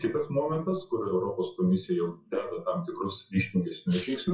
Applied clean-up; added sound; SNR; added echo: classical method WPE with log-MMSE.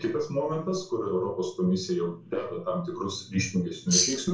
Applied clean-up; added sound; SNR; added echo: none; Tambourine; -4 dB; reverberation time 0.3 s.